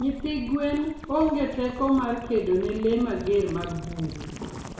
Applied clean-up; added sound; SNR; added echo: none; Gurgling / Liquid; 13 dB; reverberation time 0.6 s.